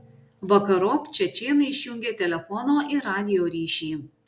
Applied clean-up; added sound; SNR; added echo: none; none; none; none.